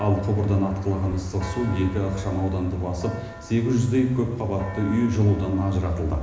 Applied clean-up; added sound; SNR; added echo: none; Church bell; 18 dB; reverberation time 1.0 s.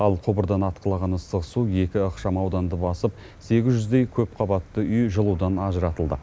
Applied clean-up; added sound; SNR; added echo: none; none; none; none.